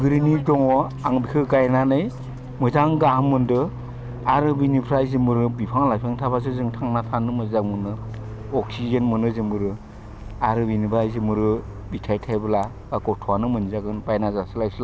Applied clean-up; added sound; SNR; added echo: none; Fixed-wing aircraft, airplane; 11 dB; none.